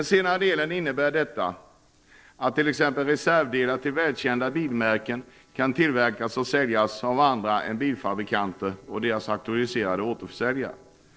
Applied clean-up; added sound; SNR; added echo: neural separator model SepFormer DNS4.